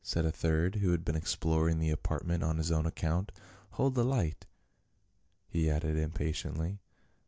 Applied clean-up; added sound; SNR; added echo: none; none; none; none.